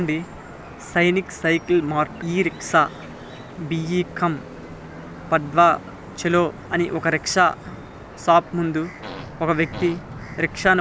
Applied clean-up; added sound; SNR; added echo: none; Traffic noise, roadway noise / Vehicle horn, car horn, honking + Fart; 16 dB; none.